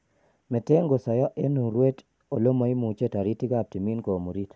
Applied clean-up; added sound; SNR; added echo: none; none; none; none.